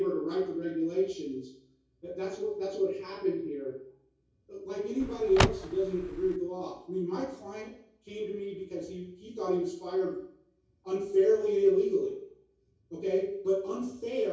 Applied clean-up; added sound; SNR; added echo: none; Car; 0 dB; reverberation time 0.6 s.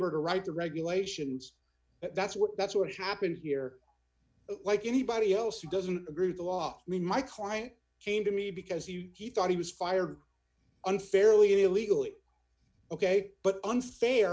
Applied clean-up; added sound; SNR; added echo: none; none; none; none.